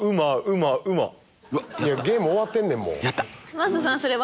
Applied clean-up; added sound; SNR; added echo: none; none; none; none.